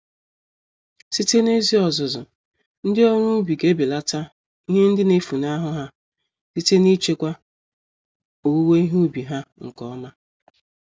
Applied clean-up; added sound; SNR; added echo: none; none; none; none.